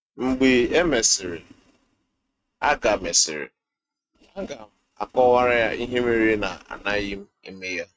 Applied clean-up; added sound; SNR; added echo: neural mask model RNNoise.